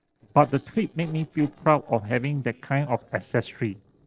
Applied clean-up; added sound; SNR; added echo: neural separator model SepFormer DNS4.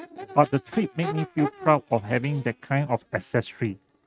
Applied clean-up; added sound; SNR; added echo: neural mask model RNNoise.